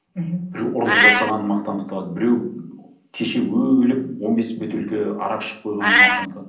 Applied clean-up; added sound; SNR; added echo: none; Meow; 1 dB; reverberation time 0.6 s.